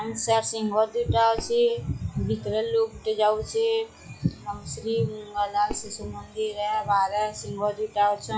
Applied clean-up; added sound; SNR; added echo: classical method log-MMSE.